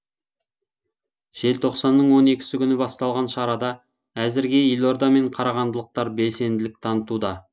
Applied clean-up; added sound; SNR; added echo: none; none; none; none.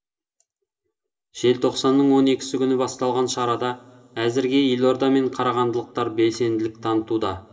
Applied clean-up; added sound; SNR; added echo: none; none; none; reverberation time 2.2 s.